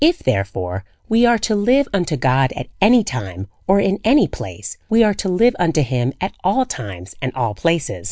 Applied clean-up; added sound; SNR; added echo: none; none; none; none.